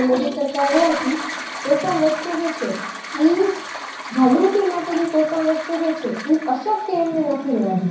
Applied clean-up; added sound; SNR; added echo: none; Toilet flush; 11 dB; reverberation time 0.6 s.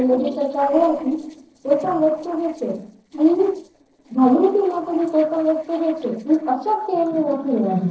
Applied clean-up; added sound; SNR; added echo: neural separator model SepFormer DNS4.